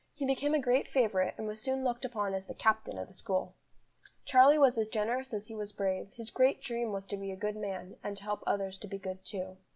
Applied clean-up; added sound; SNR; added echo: none; none; none; none.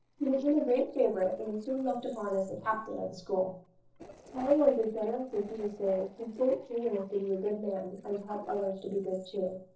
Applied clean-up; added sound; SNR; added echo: neural separator model SepFormer DNS4.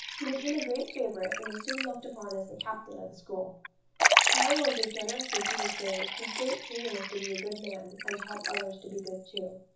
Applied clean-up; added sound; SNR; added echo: none; Liquid; -3 dB; reverberation time 0.6 s.